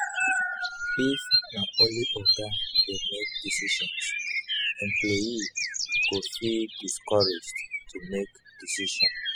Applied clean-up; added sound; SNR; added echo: classical method spectral subtraction.